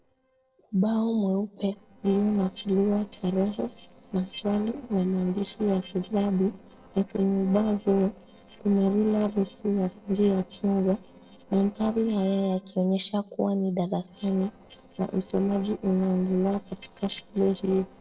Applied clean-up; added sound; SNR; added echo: neural separator model SepFormer DNS4.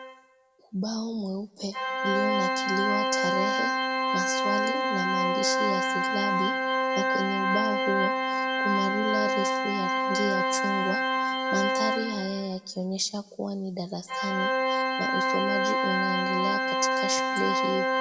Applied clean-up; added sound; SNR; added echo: none; Organ; -5 dB; reverberation time 1.3 s.